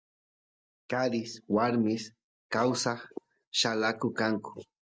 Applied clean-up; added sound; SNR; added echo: neural mask model DeepFilterNet 3.